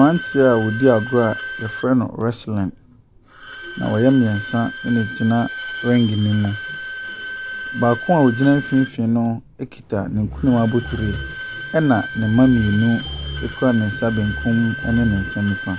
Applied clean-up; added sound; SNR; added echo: none; Growling + Bowed string instrument; 10 dB; none.